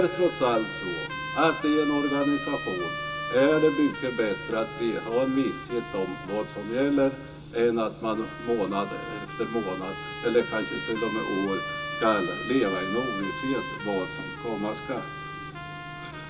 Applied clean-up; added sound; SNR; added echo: none; Trumpet; 9 dB; reverberation time 0.2 s.